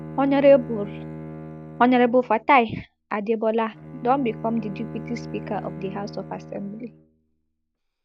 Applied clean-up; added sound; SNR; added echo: none; Bowed string instrument; 14 dB; none.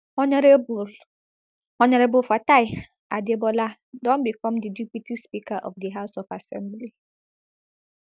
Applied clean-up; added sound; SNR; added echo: none; none; none; none.